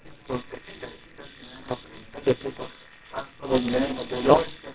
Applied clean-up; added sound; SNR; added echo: neural separator model SepFormer WHAMR!.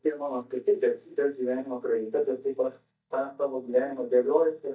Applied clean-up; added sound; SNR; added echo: neural mask model DeepFilterNet 3.